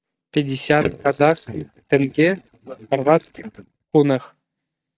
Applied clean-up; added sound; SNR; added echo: neural mask model DeepFilterNet 3.